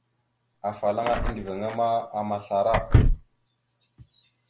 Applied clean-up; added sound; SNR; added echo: none; Door / Car; -3 dB; none.